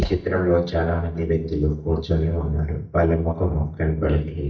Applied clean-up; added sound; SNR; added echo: neural mask model DeepFilterNet 3.